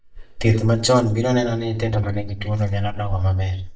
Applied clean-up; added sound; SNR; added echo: neural mask model DeepFilterNet 3.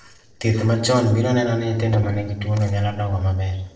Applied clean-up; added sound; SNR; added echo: neural separator model SepFormer DNS4.